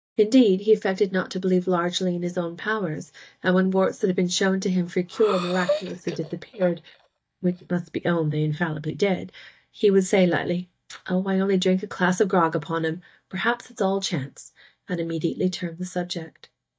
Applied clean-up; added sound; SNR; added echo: neural mask model DeepFilterNet 3.